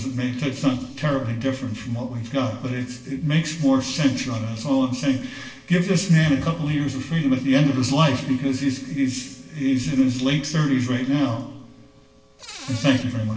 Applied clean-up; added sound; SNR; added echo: neural separator model SepFormer DNS4.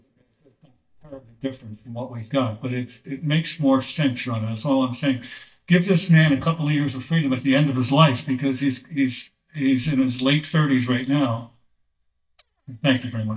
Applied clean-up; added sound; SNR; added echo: neural mask model DeepFilterNet 3.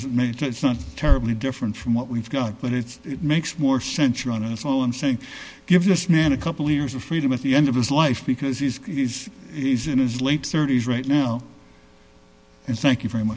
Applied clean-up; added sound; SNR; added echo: none; none; none; none.